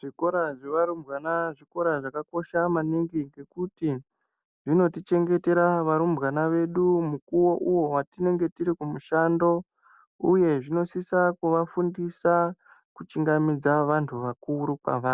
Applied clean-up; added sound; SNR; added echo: none; none; none; none.